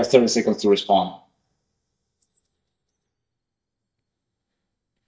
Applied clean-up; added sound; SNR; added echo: neural mask model DeepFilterNet 3.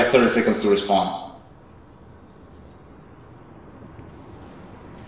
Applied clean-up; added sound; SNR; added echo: none; Chirp, tweet; 19 dB; reverberation time 0.9 s.